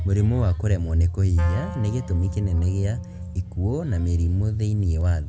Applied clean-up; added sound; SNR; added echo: none; Wind instrument, woodwind instrument; 18 dB; none.